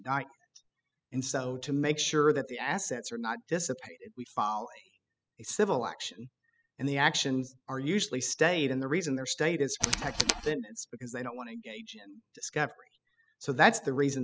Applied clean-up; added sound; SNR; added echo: classical method spectral subtraction.